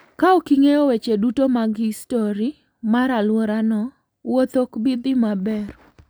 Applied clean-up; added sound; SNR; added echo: none; none; none; none.